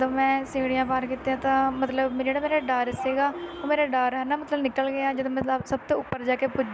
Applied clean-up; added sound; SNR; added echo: none; none; none; none.